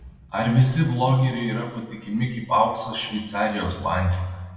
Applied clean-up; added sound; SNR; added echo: none; none; none; reverberation time 1.2 s.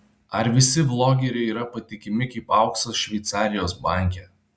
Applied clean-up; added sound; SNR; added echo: none; none; none; none.